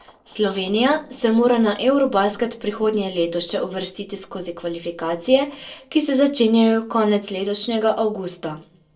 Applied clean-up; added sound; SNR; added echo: neural separator model SepFormer DNS4.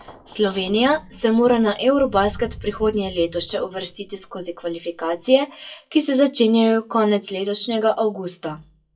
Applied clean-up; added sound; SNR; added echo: classical method WPE with log-MMSE.